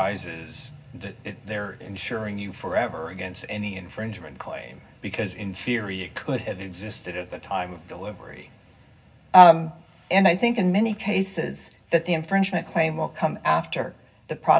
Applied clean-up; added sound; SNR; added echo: none; none; none; reverberation time 0.4 s.